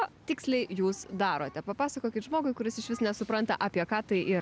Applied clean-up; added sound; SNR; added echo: none; none; none; none.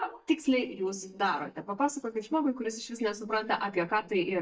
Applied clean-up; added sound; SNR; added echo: neural mask model DeepFilterNet 3.